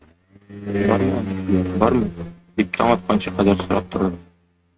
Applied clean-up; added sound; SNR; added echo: neural mask model RNNoise.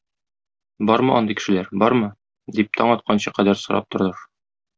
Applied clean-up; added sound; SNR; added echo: none; none; none; none.